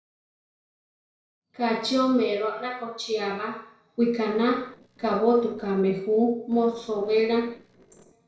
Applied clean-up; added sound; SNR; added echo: neural separator model SepFormer DNS4.